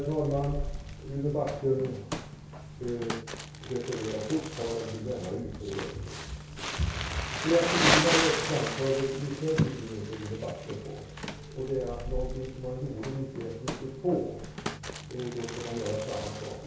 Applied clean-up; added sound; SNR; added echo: none; Crumpling, crinkling; 3 dB; reverberation time 0.6 s.